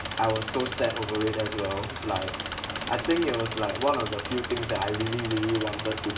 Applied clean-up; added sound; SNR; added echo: none; Engine; 5 dB; reverberation time 1.8 s.